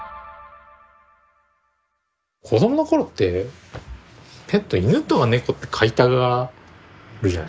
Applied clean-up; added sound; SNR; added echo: none; none; none; none.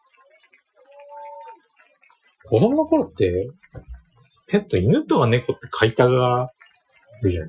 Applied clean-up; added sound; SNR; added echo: classical method Wiener filter.